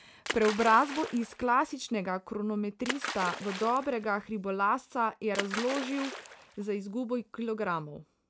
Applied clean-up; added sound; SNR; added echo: none; Splash, splatter; 10 dB; none.